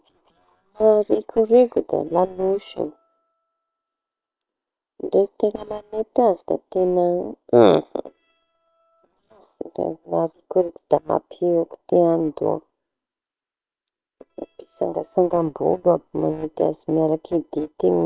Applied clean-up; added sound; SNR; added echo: neural separator model SepFormer WHAM!.